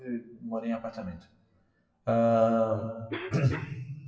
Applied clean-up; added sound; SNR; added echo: classical method WPE with log-MMSE.